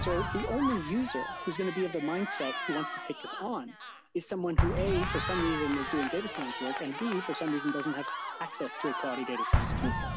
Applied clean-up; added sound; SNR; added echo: none; Cheering + Explosion; 1 dB; none.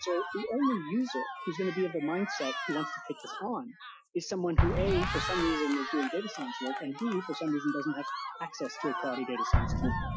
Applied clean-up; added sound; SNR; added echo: classical method Wiener filter.